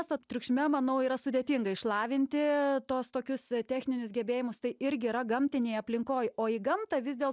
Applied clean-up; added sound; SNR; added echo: none; none; none; none.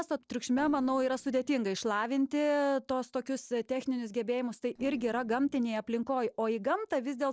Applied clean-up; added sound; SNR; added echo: neural separator model SepFormer DNS4.